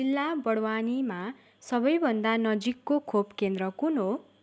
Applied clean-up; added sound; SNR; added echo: none; none; none; none.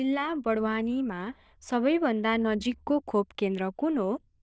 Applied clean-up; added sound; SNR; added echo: neural diffusion model UNIVERSE++.